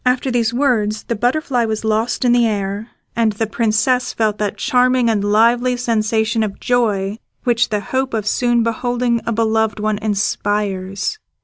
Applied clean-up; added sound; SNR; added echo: none; none; none; none.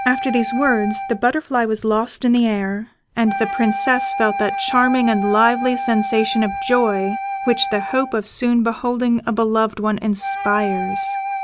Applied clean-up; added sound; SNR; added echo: none; Wind instrument, woodwind instrument; 8 dB; none.